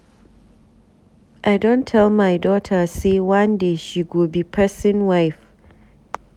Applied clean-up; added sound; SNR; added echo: none; none; none; none.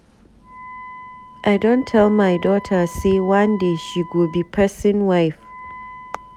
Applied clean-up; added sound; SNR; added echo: none; Wind instrument, woodwind instrument; 19 dB; none.